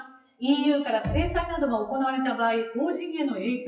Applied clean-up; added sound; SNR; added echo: classical method WPE with log-MMSE.